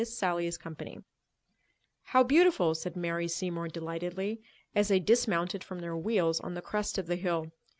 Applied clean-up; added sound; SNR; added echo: none; none; none; none.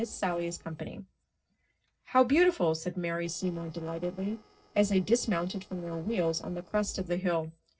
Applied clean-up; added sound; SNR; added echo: neural separator model SepFormer DNS4.